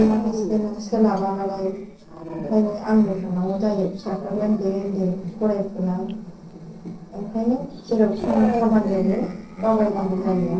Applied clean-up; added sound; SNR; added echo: neural separator model SepFormer DNS4.